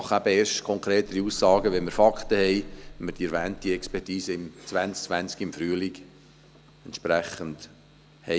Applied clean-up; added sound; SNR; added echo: none; Buzz; 13 dB; none.